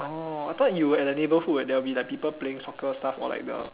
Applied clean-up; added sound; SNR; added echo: none; none; none; none.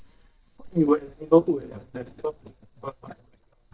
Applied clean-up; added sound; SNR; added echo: neural mask model DeepFilterNet 3.